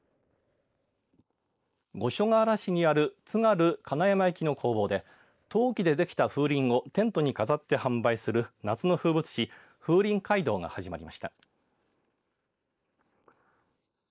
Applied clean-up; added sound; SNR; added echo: neural mask model Resemble Enhance denoiser.